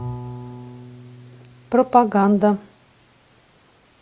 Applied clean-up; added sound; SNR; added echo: none; Bowed string instrument; 16 dB; none.